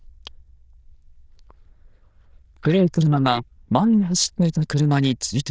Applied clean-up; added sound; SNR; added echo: neural diffusion model UNIVERSE++.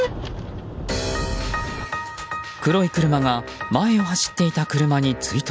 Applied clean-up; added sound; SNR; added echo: none; none; none; none.